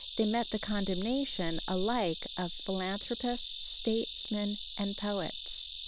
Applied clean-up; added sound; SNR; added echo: none; Insect; -2 dB; none.